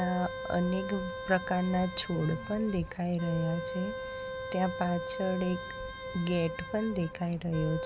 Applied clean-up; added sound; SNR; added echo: none; Wind instrument, woodwind instrument; 8 dB; none.